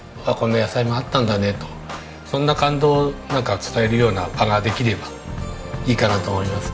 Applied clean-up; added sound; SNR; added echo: none; none; none; none.